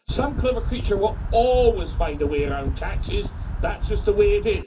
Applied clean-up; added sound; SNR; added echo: none; Wind; 3 dB; reverberation time 0.3 s.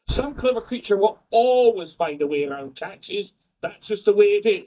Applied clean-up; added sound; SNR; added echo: neural mask model DeepFilterNet 3.